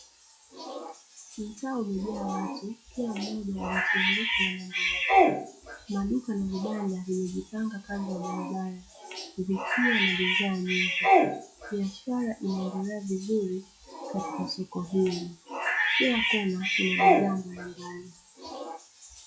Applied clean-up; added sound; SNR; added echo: classical method log-MMSE.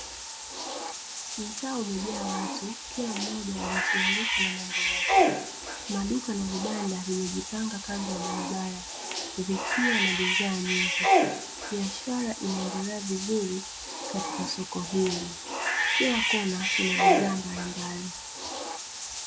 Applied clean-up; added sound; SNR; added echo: none; Bathtub (filling or washing) / Cat; -3 dB; none.